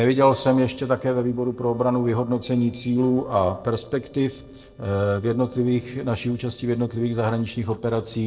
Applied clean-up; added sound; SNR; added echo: neural separator model SepFormer DNS4.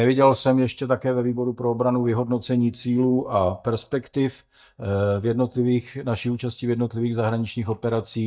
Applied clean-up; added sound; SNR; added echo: neural mask model DeepFilterNet 3.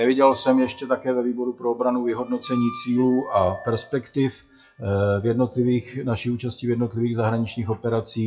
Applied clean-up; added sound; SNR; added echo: classical method WPE with log-MMSE.